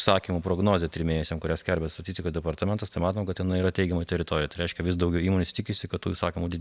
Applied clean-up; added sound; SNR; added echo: none; none; none; none.